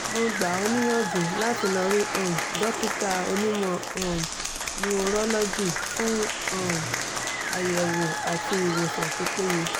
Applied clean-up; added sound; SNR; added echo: none; Applause / Crowd; 2 dB; none.